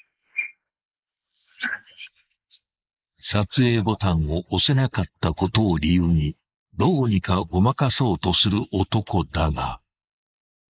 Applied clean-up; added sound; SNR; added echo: neural mask model Resemble Enhance denoiser.